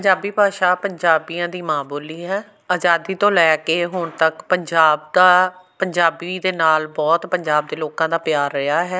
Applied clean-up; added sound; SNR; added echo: none; none; none; none.